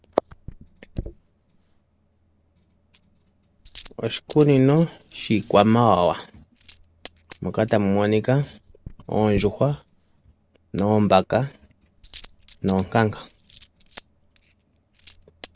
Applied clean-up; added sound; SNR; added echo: none; Coin (dropping); 18 dB; none.